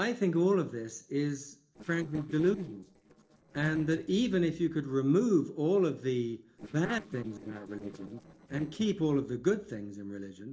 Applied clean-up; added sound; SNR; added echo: neural separator model SepFormer DNS4.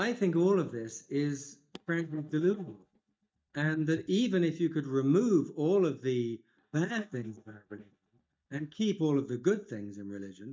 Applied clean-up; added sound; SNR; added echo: neural mask model DeepFilterNet 3.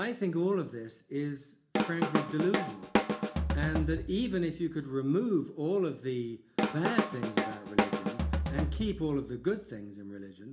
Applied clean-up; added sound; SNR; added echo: none; Drum kit; -1 dB; reverberation time 0.4 s.